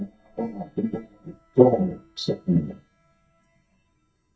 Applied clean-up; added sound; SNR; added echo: neural mask model DeepFilterNet 3.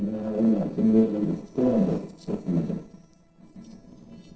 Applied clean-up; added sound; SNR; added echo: neural separator model SepFormer DNS4.